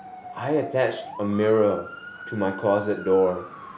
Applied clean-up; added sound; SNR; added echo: none; Motor vehicle (road) / Siren; 14 dB; none.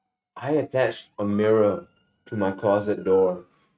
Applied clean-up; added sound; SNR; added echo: neural mask model RNNoise.